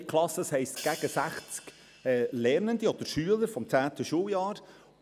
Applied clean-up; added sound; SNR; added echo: none; Hi-hat; 19 dB; none.